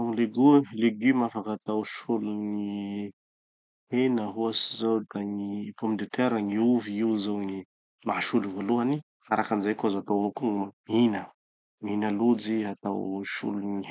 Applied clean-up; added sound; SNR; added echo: none; none; none; none.